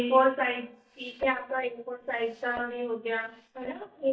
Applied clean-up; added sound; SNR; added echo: neural mask model DeepFilterNet 3.